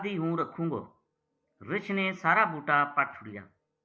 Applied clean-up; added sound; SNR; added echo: none; none; none; none.